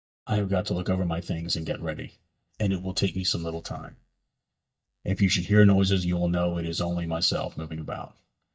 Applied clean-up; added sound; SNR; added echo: neural mask model DeepFilterNet 3.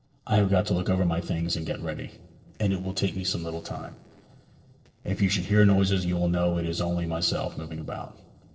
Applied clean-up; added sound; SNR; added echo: neural separator model SepFormer DNS4.